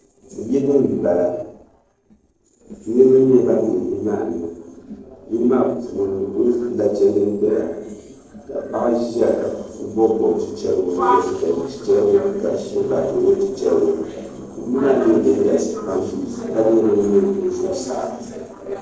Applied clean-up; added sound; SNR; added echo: neural separator model SepFormer DNS4.